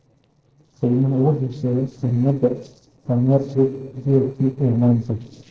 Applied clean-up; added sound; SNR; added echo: neural separator model SepFormer DNS4.